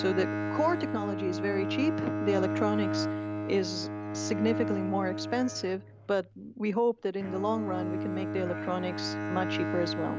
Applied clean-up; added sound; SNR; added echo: none; Bowed string instrument; 2 dB; none.